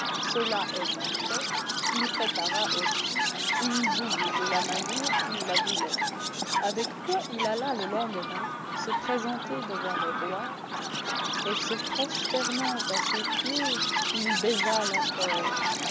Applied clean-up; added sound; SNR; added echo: none; Chirp, tweet; -4 dB; none.